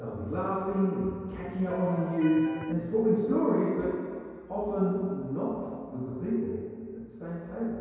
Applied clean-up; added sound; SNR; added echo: none; Electric guitar; 11 dB; reverberation time 2.2 s.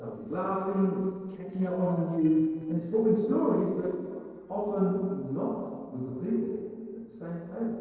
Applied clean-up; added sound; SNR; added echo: neural separator model SepFormer DNS4.